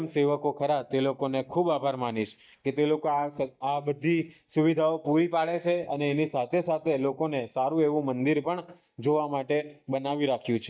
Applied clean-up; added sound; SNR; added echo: neural mask model DeepFilterNet 3.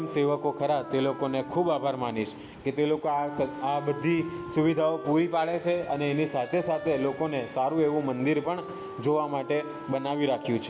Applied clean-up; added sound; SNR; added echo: none; Wind instrument, woodwind instrument; 14 dB; none.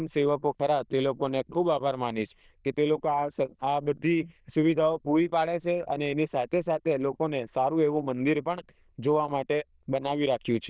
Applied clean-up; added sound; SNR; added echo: neural diffusion model UNIVERSE++.